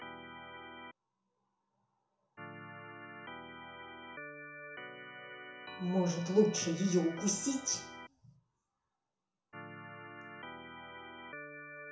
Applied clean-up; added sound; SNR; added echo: none; Organ; 11 dB; reverberation time 0.7 s.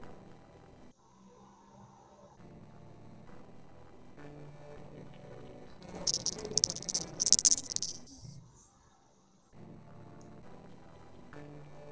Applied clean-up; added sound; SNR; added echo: neural separator model SepFormer DNS4.